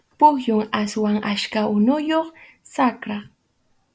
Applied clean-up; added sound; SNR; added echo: none; none; none; none.